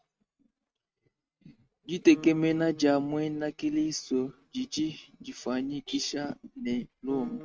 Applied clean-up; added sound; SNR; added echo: neural mask model RNNoise.